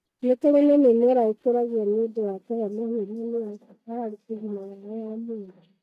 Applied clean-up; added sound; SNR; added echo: neural mask model DeepFilterNet 3.